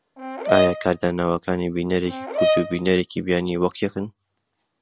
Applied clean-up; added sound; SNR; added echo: none; Brass instrument; 2 dB; none.